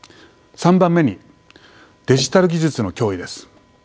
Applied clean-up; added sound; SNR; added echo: none; none; none; none.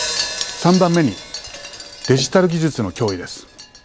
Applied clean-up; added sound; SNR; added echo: none; Wind chime + Hi-hat; 10 dB; none.